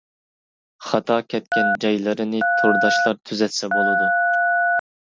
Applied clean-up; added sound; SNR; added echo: none; Telephone; -4 dB; none.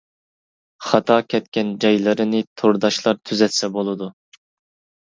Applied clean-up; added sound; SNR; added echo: none; none; none; none.